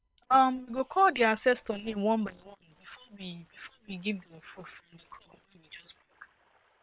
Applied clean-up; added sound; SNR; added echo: neural separator model SepFormer WHAM!.